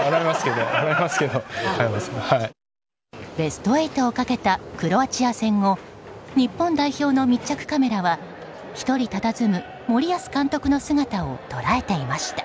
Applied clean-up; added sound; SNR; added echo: none; none; none; none.